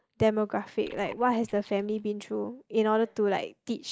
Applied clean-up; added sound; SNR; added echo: neural mask model DeepFilterNet 3.